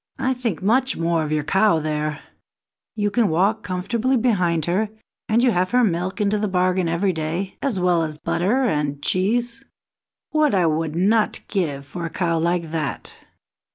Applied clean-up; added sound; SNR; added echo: none; none; none; none.